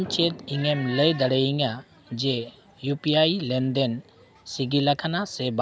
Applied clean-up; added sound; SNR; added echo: none; none; none; none.